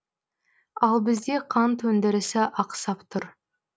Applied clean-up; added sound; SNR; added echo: none; none; none; none.